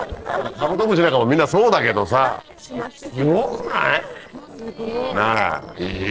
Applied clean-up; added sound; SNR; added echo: neural separator model SepFormer DNS4.